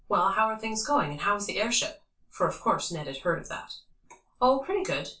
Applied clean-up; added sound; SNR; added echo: none; none; none; reverberation time 0.2 s.